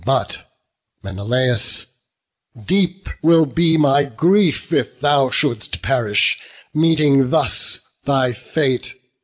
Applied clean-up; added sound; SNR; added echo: none; none; none; none.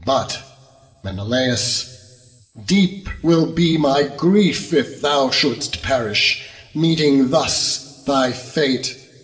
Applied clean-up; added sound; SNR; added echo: none; none; none; reverberation time 2.6 s.